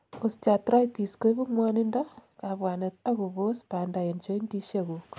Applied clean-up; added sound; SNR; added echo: none; none; none; none.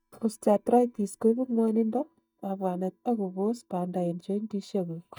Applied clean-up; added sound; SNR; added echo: neural mask model DeepFilterNet 3.